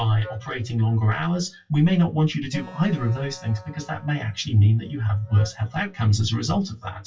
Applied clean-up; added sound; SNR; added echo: classical method WPE with log-MMSE.